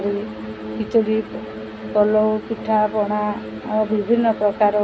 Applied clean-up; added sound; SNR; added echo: none; none; none; none.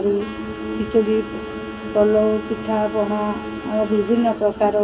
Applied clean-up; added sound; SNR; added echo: none; Trumpet; 18 dB; reverberation time 2.5 s.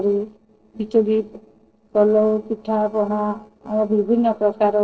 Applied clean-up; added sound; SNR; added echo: neural separator model SepFormer DNS4.